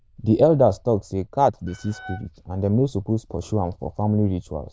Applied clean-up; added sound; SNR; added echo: neural diffusion model UNIVERSE++.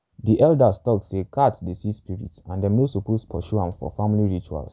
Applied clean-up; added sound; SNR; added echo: none; none; none; none.